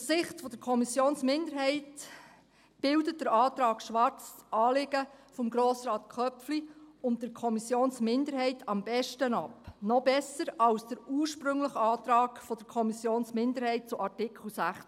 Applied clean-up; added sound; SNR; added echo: none; none; none; none.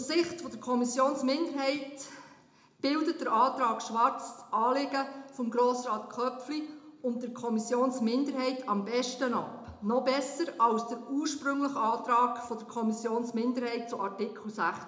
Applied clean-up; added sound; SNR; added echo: none; none; none; reverberation time 0.6 s.